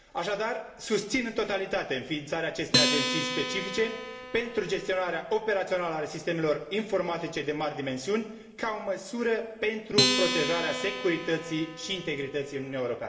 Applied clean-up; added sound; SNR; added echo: none; Acoustic guitar; 4 dB; reverberation time 1.5 s.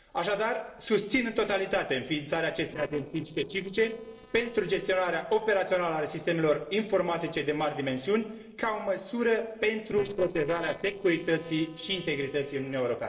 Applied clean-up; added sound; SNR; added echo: neural separator model SepFormer DNS4.